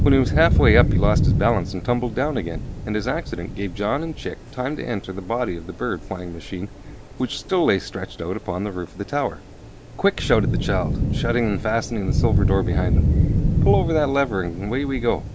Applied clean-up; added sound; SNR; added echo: none; Thunder / Rain; 0 dB; none.